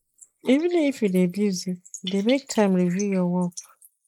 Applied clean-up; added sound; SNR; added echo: neural mask model Resemble Enhance denoiser.